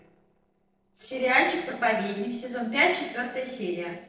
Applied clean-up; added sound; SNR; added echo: neural separator model SepFormer DNS4.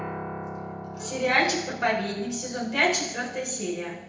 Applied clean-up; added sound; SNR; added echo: none; Piano; 11 dB; reverberation time 0.9 s.